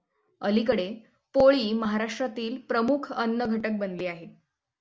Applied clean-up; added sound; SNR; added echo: none; none; none; none.